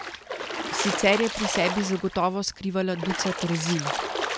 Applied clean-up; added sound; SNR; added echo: none; Splash, splatter; 4 dB; none.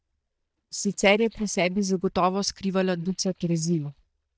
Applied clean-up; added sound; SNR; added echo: neural mask model DeepFilterNet 3.